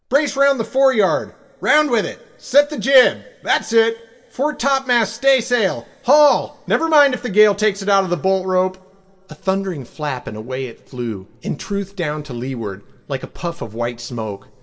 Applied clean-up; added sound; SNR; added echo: none; none; none; reverberation time 1.9 s.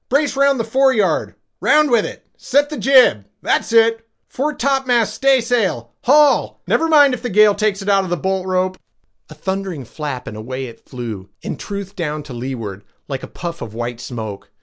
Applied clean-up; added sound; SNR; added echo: none; none; none; none.